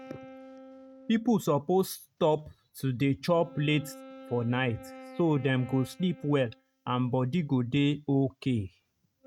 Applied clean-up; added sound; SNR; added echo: neural mask model RNNoise.